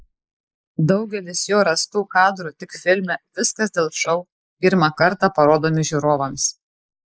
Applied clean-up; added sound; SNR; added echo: neural mask model Resemble Enhance denoiser.